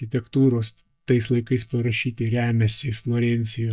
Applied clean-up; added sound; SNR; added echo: neural mask model DeepFilterNet 3.